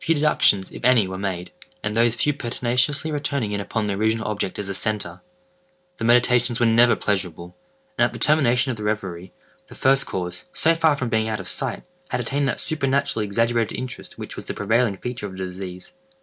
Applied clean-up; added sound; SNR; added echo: none; none; none; none.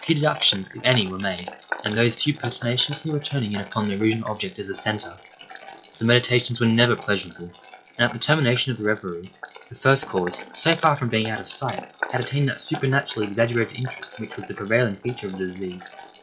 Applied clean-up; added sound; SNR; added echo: classical method log-MMSE.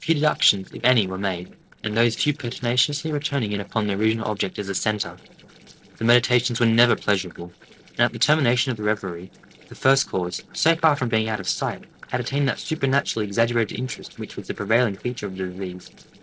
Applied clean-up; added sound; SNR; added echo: neural separator model SepFormer DNS4.